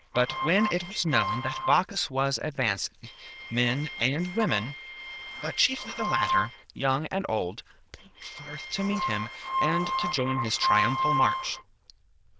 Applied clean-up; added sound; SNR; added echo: neural diffusion model UNIVERSE++.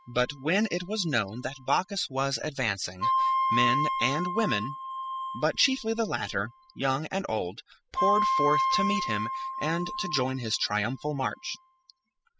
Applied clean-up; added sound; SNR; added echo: classical method spectral subtraction.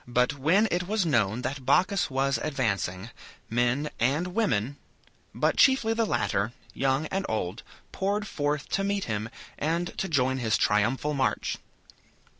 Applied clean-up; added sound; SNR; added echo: none; none; none; none.